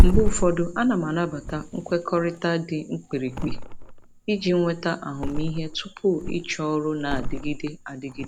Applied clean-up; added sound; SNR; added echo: none; Thump, thud; 0 dB; none.